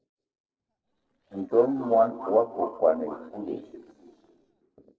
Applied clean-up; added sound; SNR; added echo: neural separator model SepFormer DNS4.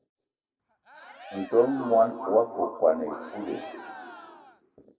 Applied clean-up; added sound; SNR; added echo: none; Cheering; 18 dB; reverberation time 2.4 s.